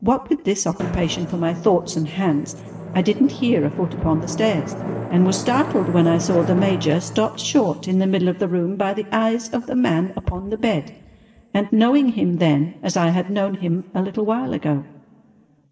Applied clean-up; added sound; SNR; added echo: none; Drum; 12 dB; reverberation time 2.9 s.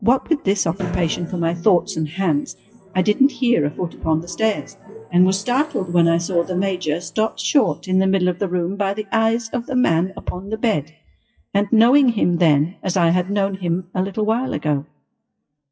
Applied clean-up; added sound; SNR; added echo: classical method WPE with log-MMSE.